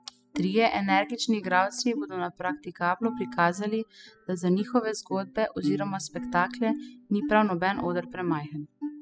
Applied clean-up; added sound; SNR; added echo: classical method spectral subtraction.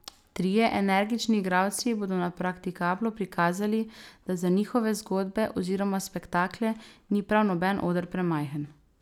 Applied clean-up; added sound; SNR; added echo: none; none; none; none.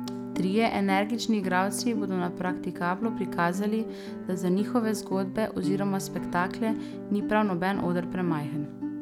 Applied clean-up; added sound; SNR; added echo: none; Guitar; 6 dB; none.